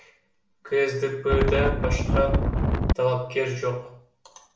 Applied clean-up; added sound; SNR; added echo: none; Wind; -4 dB; reverberation time 0.5 s.